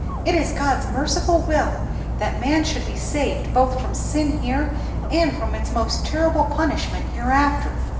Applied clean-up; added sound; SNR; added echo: none; Dog; 2 dB; reverberation time 0.9 s.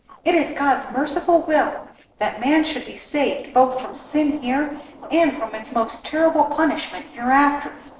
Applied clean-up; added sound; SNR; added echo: neural separator model SepFormer DNS4.